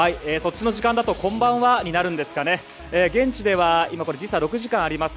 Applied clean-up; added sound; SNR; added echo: none; none; none; none.